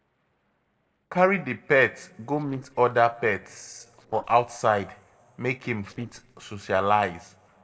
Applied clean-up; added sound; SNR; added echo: neural separator model SepFormer DNS4.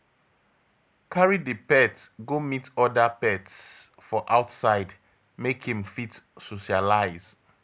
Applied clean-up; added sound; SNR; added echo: none; none; none; none.